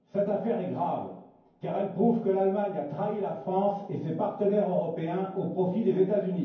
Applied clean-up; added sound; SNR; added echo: none; none; none; reverberation time 0.9 s.